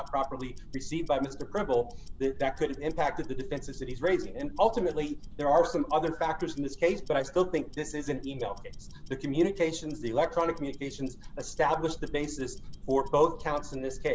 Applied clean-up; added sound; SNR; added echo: none; Tick-tock; 9 dB; none.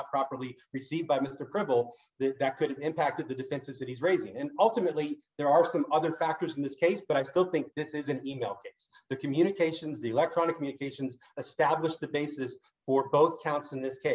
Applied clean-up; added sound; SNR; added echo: none; none; none; none.